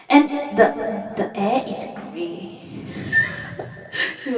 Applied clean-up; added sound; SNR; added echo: none; none; none; reverberation time 2.5 s.